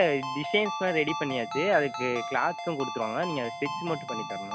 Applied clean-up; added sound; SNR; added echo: none; Ringtone; 7 dB; none.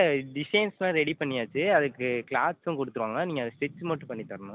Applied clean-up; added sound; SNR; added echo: none; none; none; none.